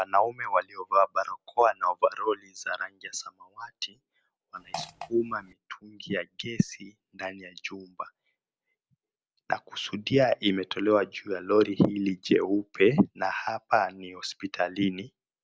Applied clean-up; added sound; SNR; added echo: none; Fart; 14 dB; none.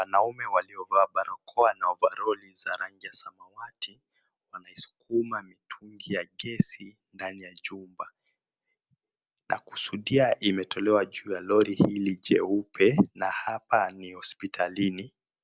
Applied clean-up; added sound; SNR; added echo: none; none; none; none.